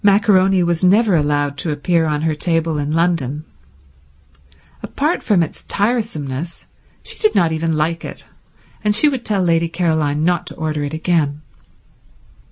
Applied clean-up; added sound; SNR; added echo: none; none; none; none.